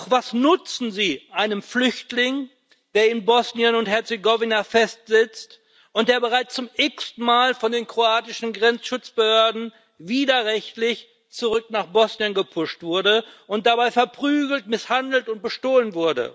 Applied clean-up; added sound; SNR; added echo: none; none; none; none.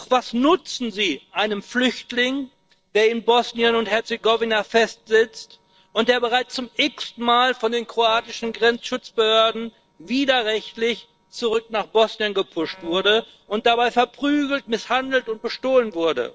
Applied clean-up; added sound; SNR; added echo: neural separator model SepFormer DNS4.